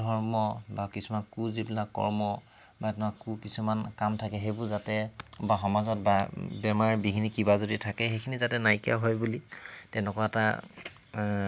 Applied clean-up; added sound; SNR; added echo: none; none; none; none.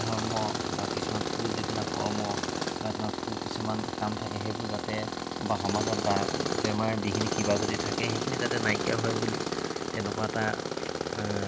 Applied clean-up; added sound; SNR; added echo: none; Tools; -1 dB; none.